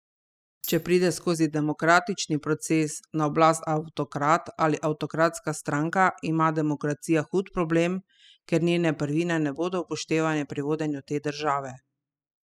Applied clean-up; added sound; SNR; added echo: classical method spectral subtraction.